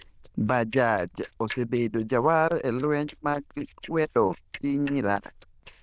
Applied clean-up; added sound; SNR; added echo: neural diffusion model UNIVERSE++.